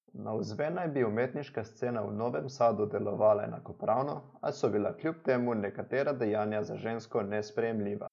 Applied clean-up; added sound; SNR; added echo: none; none; none; none.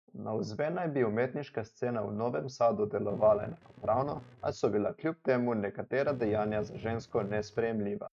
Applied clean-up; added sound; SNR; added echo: neural mask model RNNoise.